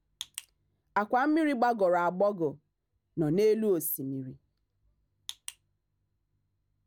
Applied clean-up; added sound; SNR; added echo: none; none; none; none.